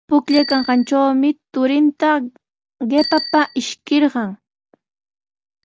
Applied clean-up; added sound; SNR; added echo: none; Bicycle bell; 15 dB; none.